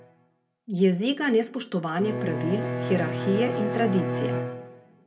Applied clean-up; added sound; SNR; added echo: none; Bowed string instrument; 4 dB; reverberation time 0.8 s.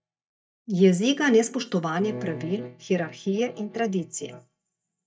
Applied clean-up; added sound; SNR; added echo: neural mask model DeepFilterNet 3.